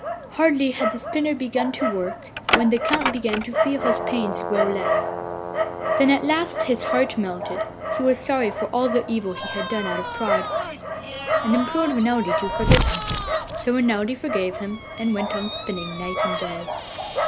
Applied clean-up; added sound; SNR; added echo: none; Dog; 1 dB; none.